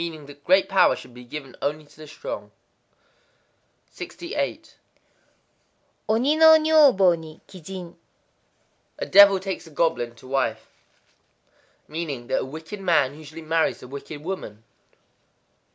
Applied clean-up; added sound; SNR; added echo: none; none; none; none.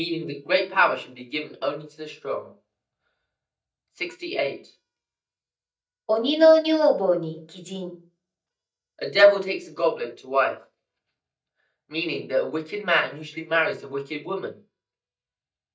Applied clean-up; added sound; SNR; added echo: neural mask model DeepFilterNet 3.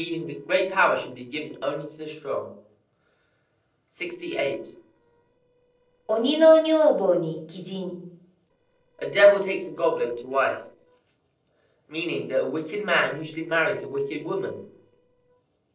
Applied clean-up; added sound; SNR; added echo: neural separator model SepFormer DNS4.